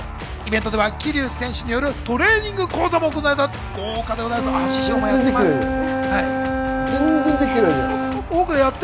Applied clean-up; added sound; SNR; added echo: none; Wind instrument, woodwind instrument; 5 dB; none.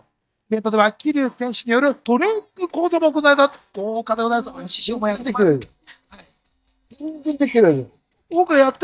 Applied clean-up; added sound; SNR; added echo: neural mask model DeepFilterNet 3.